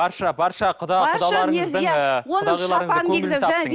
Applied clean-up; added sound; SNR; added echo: none; none; none; none.